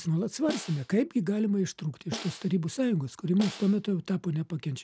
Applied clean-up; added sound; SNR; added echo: none; Snare drum; 15 dB; none.